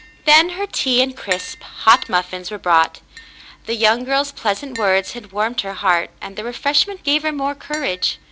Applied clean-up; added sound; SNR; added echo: none; Tap; 19 dB; none.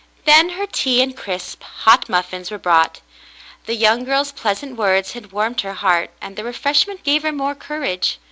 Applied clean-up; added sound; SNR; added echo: none; none; none; none.